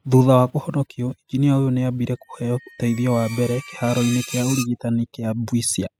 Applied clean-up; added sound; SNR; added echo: classical method spectral subtraction.